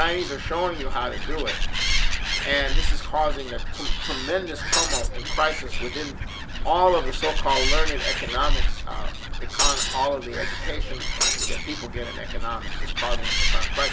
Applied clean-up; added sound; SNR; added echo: none; Shatter + Animal; -4 dB; none.